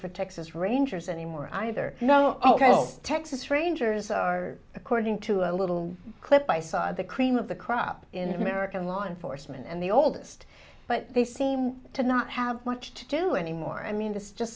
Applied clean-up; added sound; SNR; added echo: none; none; none; none.